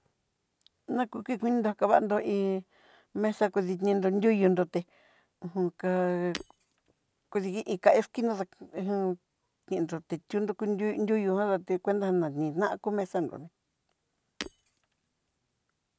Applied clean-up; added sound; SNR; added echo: none; Shatter; 17 dB; none.